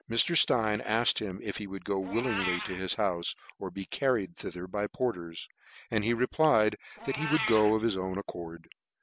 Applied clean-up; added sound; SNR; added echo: none; Meow; 12 dB; none.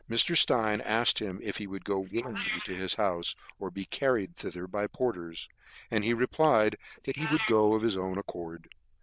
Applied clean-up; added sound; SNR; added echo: neural diffusion model UNIVERSE++.